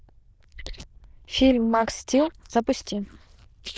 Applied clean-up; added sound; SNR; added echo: neural diffusion model UNIVERSE++.